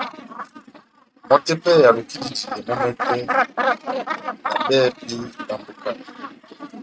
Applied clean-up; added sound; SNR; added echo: neural mask model RNNoise.